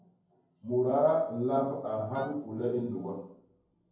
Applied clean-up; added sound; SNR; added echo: none; Wind instrument, woodwind instrument; 17 dB; reverberation time 0.9 s.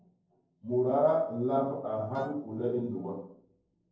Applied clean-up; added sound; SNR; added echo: neural separator model SepFormer DNS4.